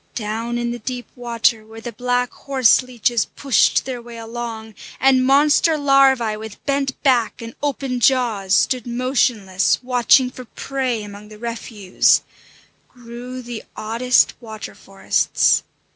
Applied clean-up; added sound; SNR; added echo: none; none; none; none.